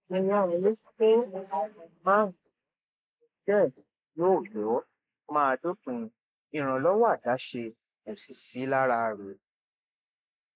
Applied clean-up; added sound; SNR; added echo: neural mask model Resemble Enhance denoiser.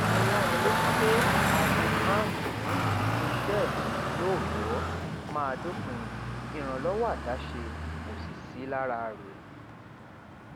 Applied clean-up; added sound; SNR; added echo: none; Traffic noise, roadway noise; -5 dB; none.